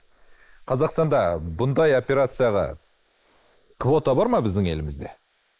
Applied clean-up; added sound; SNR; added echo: neural mask model Resemble Enhance denoiser.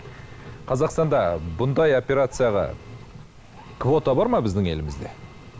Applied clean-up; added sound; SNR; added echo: none; Engine; 18 dB; none.